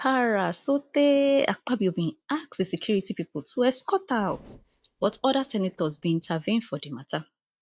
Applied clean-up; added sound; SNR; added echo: neural mask model DeepFilterNet 3.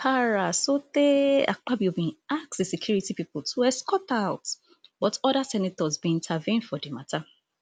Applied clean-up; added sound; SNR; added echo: none; none; none; none.